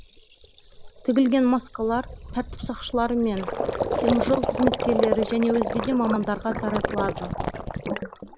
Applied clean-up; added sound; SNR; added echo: none; Gurgling; 4 dB; none.